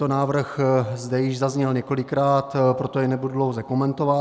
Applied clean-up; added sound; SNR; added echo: none; none; none; none.